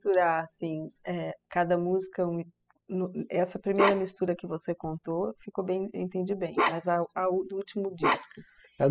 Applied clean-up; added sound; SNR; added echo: classical method spectral subtraction.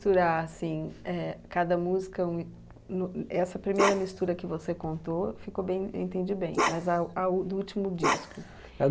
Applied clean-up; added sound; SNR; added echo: none; Bark; 1 dB; none.